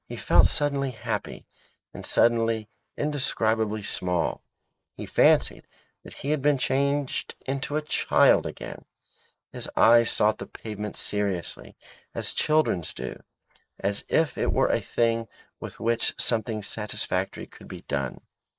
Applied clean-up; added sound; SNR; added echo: neural mask model Resemble Enhance denoiser.